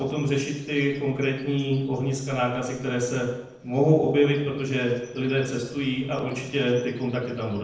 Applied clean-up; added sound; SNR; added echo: neural separator model SepFormer DNS4.